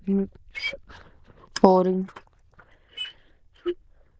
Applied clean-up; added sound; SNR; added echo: neural diffusion model UNIVERSE++.